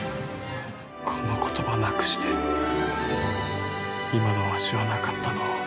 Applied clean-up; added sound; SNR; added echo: none; none; none; none.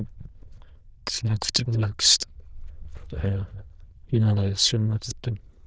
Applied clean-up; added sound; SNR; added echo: neural diffusion model UNIVERSE++.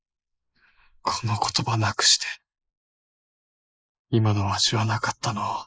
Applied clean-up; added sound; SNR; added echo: neural mask model Resemble Enhance denoiser.